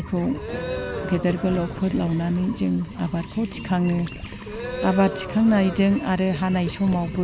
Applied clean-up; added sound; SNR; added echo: none; Crowd + Gurgling; 11 dB; none.